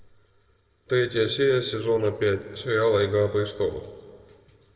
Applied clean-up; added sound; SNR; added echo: neural separator model SepFormer DNS4.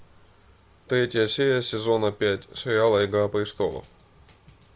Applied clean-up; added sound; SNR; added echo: none; none; none; none.